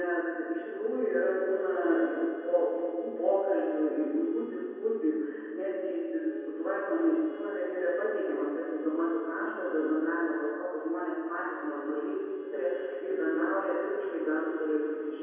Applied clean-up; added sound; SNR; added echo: none; Wind instrument, woodwind instrument; 16 dB; reverberation time 2.2 s.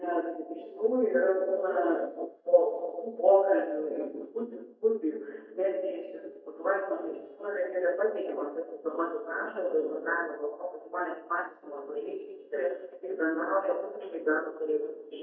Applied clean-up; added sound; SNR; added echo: neural mask model DeepFilterNet 3.